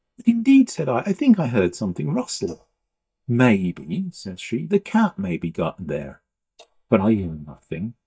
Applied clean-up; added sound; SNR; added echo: neural mask model DeepFilterNet 3.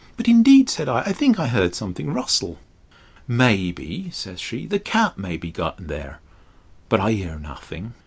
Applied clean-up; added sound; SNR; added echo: none; none; none; none.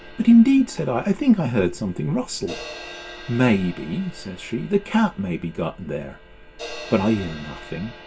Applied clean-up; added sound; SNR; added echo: none; Crash cymbal; 19 dB; reverberation time 0.2 s.